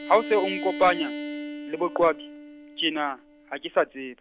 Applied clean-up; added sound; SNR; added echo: none; Bowed string instrument; 11 dB; none.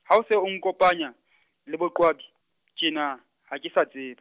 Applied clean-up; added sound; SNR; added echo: none; none; none; none.